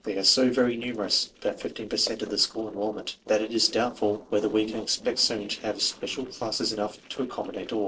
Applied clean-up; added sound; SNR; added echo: neural separator model SepFormer DNS4.